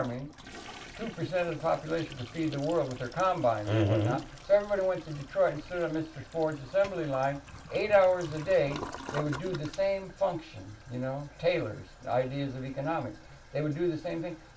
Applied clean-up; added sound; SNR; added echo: none; Toilet flush; 16 dB; reverberation time 0.2 s.